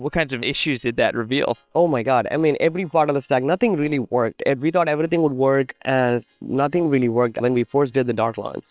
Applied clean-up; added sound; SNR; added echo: neural separator model SepFormer WHAM!.